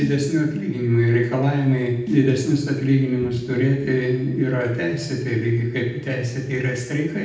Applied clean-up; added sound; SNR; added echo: none; Snare drum; 17 dB; reverberation time 0.8 s.